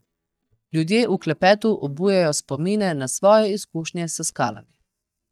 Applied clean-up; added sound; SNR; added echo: neural mask model DeepFilterNet 3.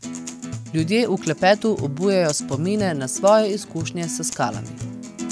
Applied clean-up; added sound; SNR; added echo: none; Acoustic guitar; 11 dB; none.